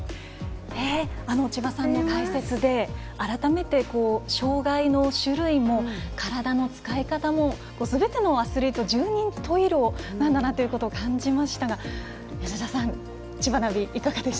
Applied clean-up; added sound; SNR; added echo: none; none; none; none.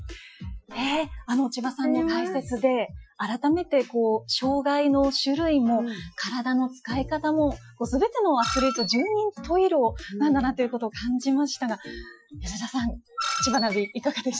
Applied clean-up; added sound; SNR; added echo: classical method Wiener filter.